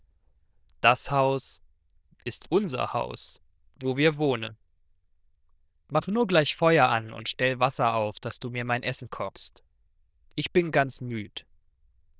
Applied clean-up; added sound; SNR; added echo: neural diffusion model UNIVERSE++.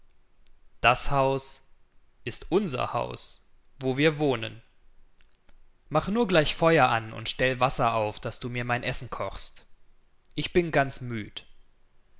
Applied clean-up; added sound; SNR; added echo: none; none; none; none.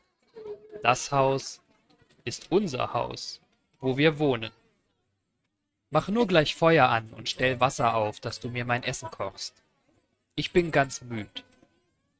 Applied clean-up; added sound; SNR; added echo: neural mask model RNNoise.